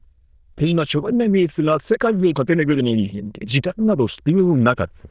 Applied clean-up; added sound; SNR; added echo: neural diffusion model UNIVERSE++.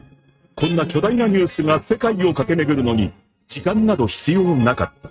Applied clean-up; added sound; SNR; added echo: neural mask model RNNoise.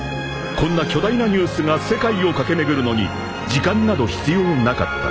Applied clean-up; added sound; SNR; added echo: none; none; none; none.